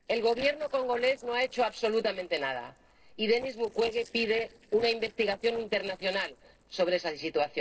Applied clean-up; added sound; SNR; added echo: neural separator model SepFormer DNS4.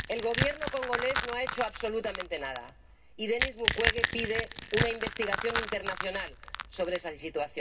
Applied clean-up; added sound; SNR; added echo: none; Crack / Crushing; -2 dB; reverberation time 0.2 s.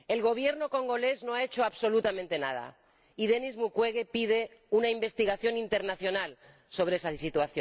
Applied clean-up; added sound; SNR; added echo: none; none; none; none.